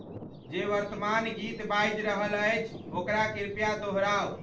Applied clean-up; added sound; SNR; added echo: none; Thunder; 12 dB; reverberation time 0.3 s.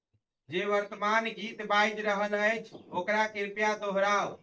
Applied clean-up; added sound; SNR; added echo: neural mask model DeepFilterNet 3.